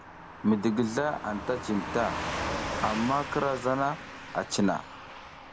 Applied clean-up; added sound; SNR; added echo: none; Car passing by / Truck; 7 dB; none.